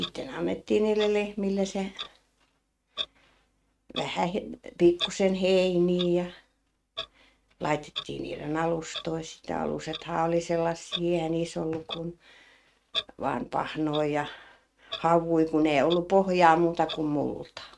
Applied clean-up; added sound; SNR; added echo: neural mask model RNNoise.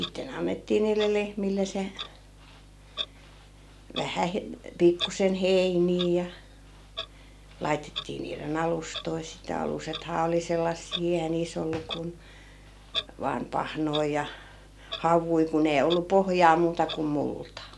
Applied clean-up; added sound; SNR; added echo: none; Clock; 15 dB; none.